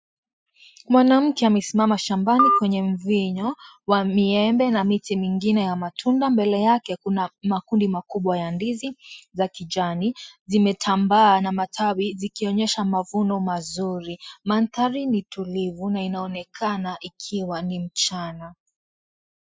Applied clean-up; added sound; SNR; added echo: classical method spectral subtraction.